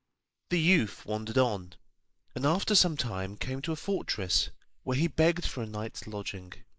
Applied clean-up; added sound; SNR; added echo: neural mask model Resemble Enhance denoiser.